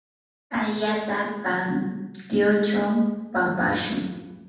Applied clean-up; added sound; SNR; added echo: none; none; none; reverberation time 1.2 s.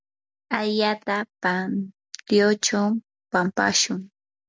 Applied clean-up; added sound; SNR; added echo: none; none; none; none.